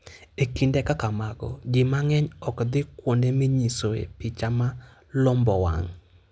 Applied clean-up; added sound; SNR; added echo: none; none; none; none.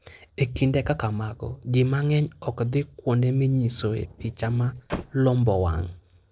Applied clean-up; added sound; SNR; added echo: neural separator model SepFormer DNS4.